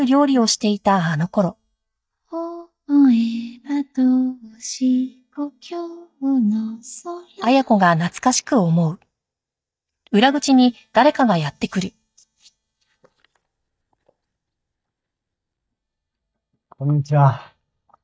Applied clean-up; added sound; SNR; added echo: neural mask model DeepFilterNet 3.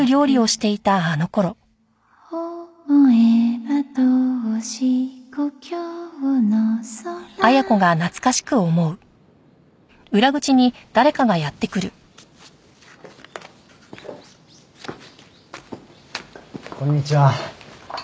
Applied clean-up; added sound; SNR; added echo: none; none; none; none.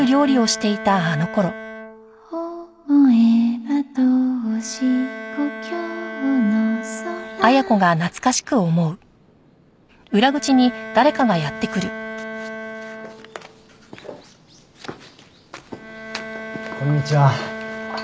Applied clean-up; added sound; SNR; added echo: none; Bowed string instrument; 13 dB; none.